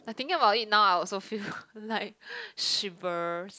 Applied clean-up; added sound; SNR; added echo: none; none; none; none.